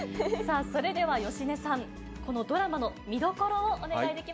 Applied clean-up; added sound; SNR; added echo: none; Bass guitar; 13 dB; none.